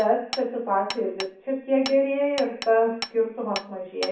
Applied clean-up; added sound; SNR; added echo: none; Hammer; 14 dB; reverberation time 0.6 s.